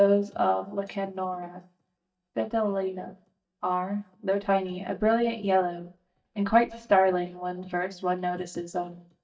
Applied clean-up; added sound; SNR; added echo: neural mask model DeepFilterNet 3.